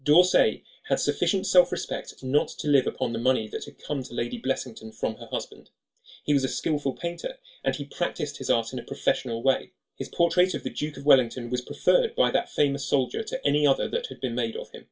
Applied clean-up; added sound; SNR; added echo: none; none; none; reverberation time 0.2 s.